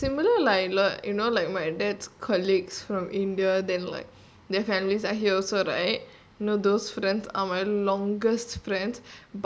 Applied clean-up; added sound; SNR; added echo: none; none; none; none.